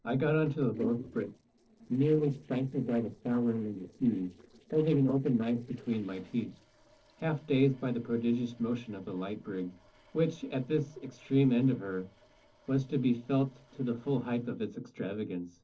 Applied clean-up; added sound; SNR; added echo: neural separator model SepFormer DNS4.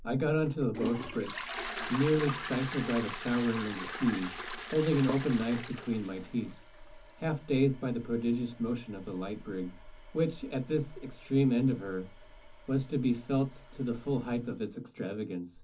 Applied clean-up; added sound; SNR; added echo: none; Toilet flush; 11 dB; reverberation time 0.3 s.